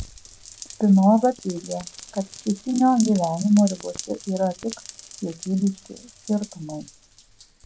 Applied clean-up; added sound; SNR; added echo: none; Rain; 17 dB; none.